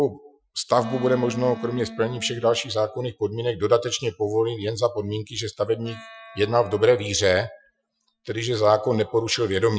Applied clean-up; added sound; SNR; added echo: classical method Wiener filter.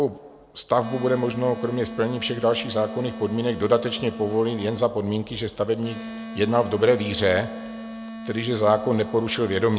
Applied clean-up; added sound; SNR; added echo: none; Wind instrument, woodwind instrument; 12 dB; none.